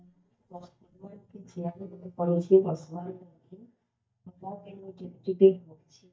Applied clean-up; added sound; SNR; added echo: neural mask model DeepFilterNet 3.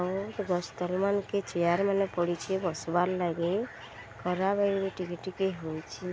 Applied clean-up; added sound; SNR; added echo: none; none; none; none.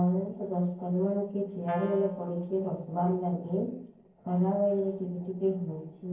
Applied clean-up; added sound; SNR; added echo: neural separator model SepFormer DNS4.